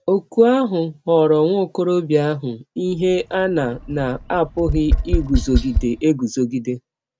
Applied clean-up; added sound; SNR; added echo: none; Tap; 3 dB; none.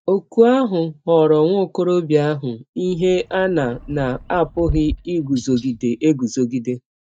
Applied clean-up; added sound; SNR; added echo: neural mask model DeepFilterNet 3.